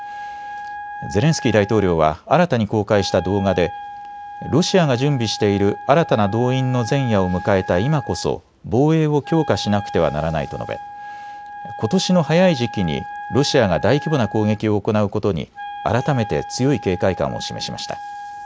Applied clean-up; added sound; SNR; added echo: none; Wind instrument, woodwind instrument; 13 dB; none.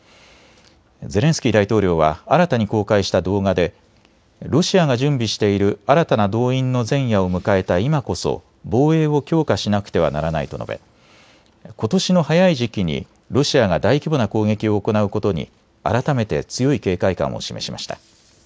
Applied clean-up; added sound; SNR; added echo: none; none; none; none.